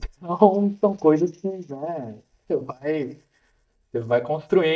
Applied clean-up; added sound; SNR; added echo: neural mask model DeepFilterNet 3.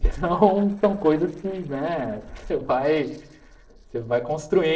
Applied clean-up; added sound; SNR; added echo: neural separator model SepFormer DNS4.